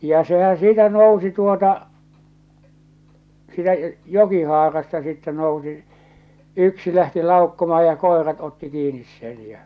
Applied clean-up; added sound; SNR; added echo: none; none; none; none.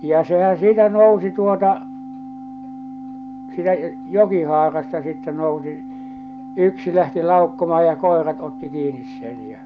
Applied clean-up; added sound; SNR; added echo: none; Organ; 14 dB; none.